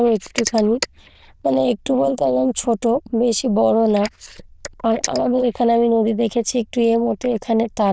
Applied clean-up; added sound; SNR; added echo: neural diffusion model UNIVERSE++.